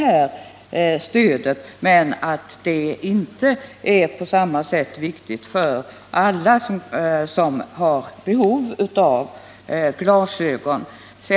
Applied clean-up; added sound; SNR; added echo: none; none; none; none.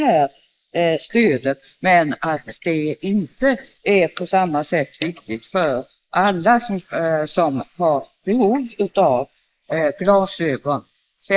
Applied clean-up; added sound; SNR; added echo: neural mask model Resemble Enhance denoiser.